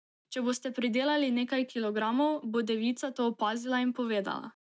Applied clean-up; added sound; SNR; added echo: none; none; none; none.